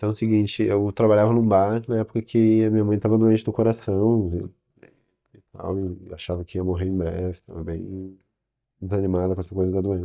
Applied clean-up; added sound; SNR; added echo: neural mask model DeepFilterNet 3.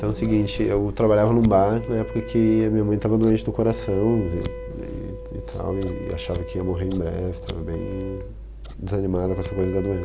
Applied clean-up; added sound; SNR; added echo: none; Wind instrument, woodwind instrument + Scissors; 11 dB; none.